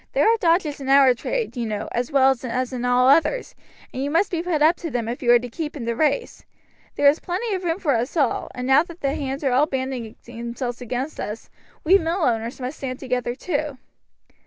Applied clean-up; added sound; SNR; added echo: none; Breathing; 19 dB; none.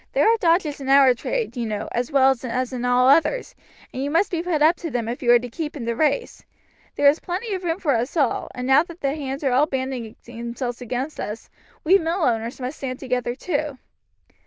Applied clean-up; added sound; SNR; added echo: neural diffusion model UNIVERSE++.